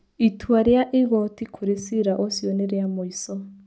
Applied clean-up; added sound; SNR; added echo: none; none; none; none.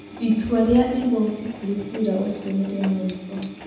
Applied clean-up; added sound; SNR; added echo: none; Engine; 15 dB; reverberation time 1.0 s.